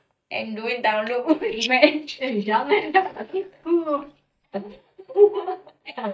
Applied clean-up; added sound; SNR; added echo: neural mask model DeepFilterNet 3.